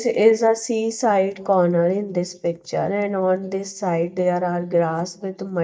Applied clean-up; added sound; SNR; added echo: neural mask model DeepFilterNet 3.